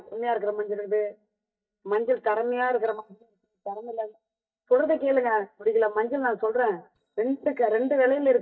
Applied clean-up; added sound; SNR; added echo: neural mask model DeepFilterNet 3.